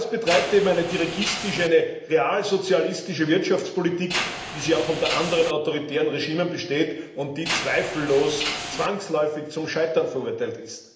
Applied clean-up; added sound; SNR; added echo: none; Mechanisms; 9 dB; reverberation time 0.8 s.